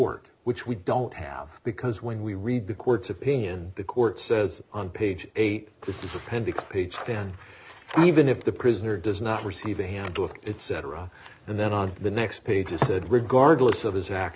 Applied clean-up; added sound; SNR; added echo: none; none; none; none.